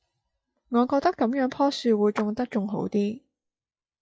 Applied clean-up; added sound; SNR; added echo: classical method log-MMSE.